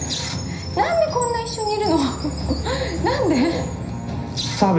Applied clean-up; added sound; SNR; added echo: none; Chime; 16 dB; reverberation time 0.5 s.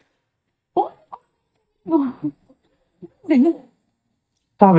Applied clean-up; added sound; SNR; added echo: neural mask model DeepFilterNet 3.